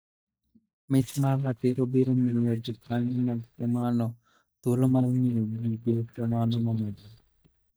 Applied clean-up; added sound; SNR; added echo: neural mask model DeepFilterNet 3.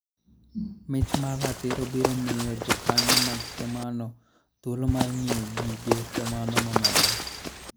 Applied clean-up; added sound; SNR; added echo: none; Run; -3 dB; none.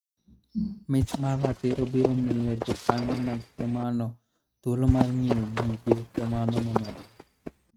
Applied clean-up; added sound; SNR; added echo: neural mask model RNNoise.